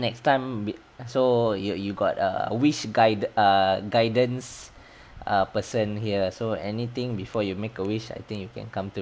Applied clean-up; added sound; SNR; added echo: none; none; none; none.